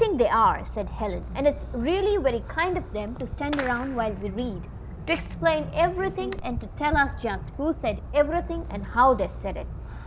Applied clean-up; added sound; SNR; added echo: none; Fireworks; 9 dB; none.